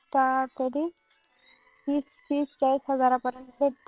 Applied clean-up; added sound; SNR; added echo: neural separator model SepFormer WHAM!.